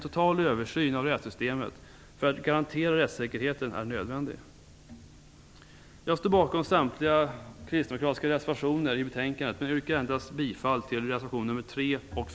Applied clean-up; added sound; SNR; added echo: none; none; none; none.